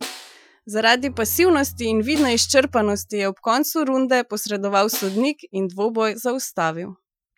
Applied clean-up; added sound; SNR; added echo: classical method Wiener filter.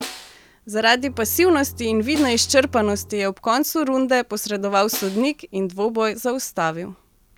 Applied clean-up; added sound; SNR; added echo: none; Bowed string instrument + Snare drum; 17 dB; none.